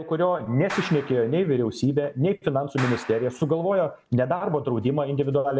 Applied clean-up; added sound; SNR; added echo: none; Clapping; 15 dB; none.